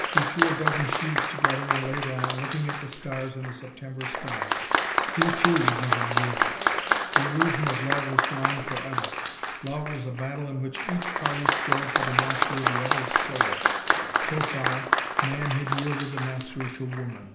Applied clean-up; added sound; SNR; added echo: none; Applause; -4 dB; reverberation time 1.4 s.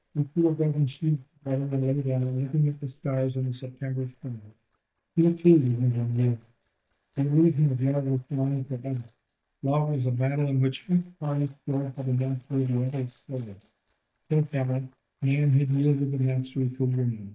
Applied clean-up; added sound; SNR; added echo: neural mask model DeepFilterNet 3.